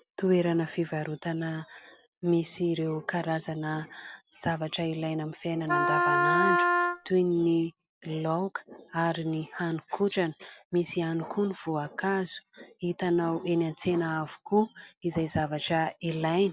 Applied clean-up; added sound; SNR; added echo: none; Wind instrument, woodwind instrument; -4 dB; none.